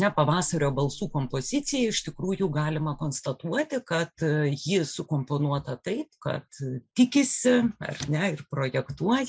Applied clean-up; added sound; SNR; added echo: none; Buzz; 20 dB; none.